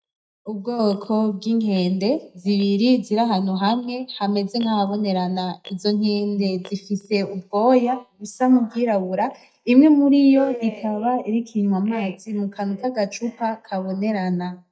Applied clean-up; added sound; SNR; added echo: neural mask model DeepFilterNet 3.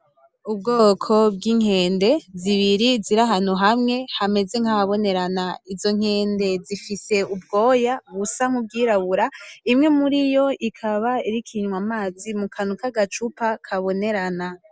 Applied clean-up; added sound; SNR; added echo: none; none; none; none.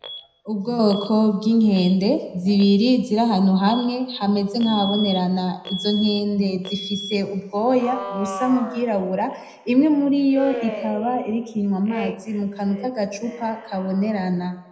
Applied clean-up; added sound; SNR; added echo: none; Alarm; 14 dB; reverberation time 0.7 s.